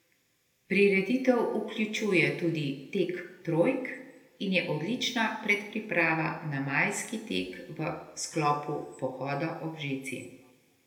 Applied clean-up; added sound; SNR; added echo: none; none; none; reverberation time 0.7 s.